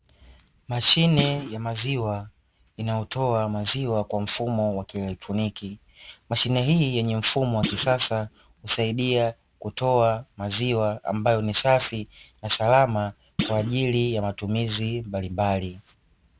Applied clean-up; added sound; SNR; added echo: none; Thump, thud; 9 dB; none.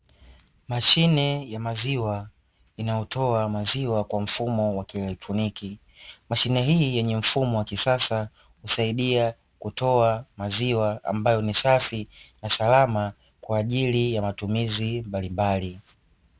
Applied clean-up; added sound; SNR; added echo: none; none; none; none.